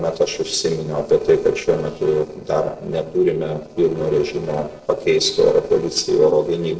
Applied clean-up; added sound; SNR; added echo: neural separator model SepFormer DNS4.